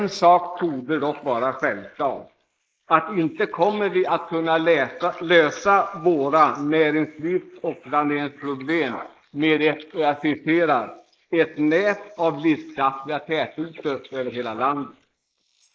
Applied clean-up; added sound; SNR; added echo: neural mask model Resemble Enhance denoiser.